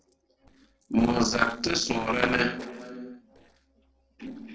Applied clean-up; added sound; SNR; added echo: neural separator model SepFormer DNS4.